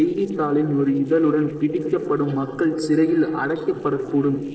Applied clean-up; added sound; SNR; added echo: neural separator model SepFormer DNS4.